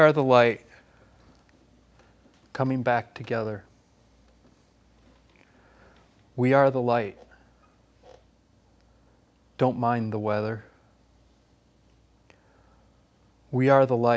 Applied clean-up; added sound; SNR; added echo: none; none; none; none.